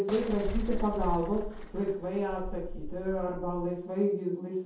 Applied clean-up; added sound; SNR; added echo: none; Bus / Engine; 4 dB; reverberation time 0.7 s.